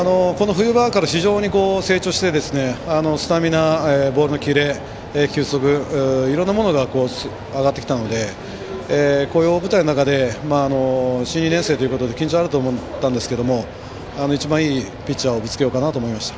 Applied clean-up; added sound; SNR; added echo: none; none; none; none.